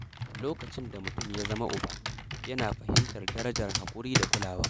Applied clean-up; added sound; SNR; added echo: none; Computer keyboard; -3 dB; none.